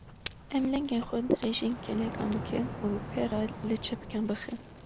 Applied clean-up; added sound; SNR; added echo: none; Ocean; 6 dB; none.